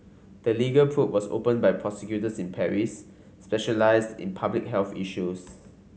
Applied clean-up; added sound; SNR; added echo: none; none; none; none.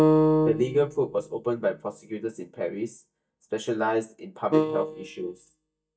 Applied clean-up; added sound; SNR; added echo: neural mask model DeepFilterNet 3.